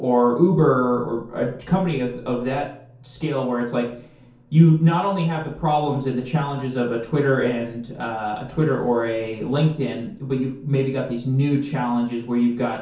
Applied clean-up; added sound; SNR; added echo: none; none; none; reverberation time 0.6 s.